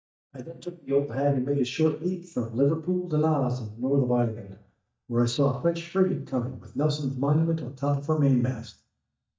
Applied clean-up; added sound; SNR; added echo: neural mask model DeepFilterNet 3.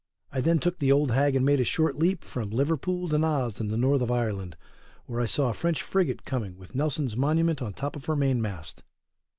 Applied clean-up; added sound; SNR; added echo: none; none; none; none.